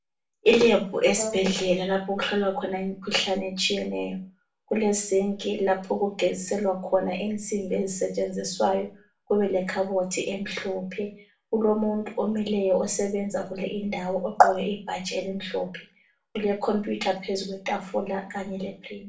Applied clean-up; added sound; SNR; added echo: none; Brass instrument; 14 dB; reverberation time 0.3 s.